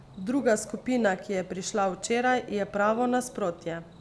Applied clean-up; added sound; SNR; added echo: none; Cricket / Bird; 18 dB; none.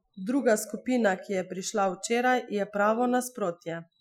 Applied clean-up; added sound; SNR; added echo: classical method Wiener filter.